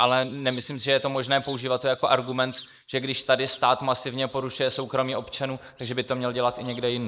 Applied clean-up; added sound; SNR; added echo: neural mask model Resemble Enhance denoiser.